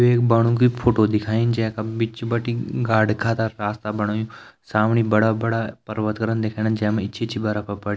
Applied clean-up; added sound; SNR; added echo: none; none; none; none.